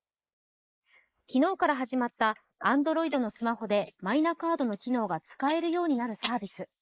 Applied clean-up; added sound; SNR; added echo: neural mask model Resemble Enhance denoiser.